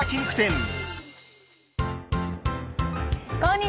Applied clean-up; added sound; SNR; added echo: none; none; none; none.